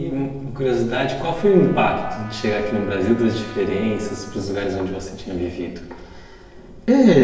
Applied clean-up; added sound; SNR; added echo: none; Trumpet; 20 dB; reverberation time 1.0 s.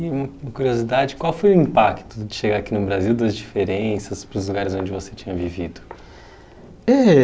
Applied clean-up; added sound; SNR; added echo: none; none; none; none.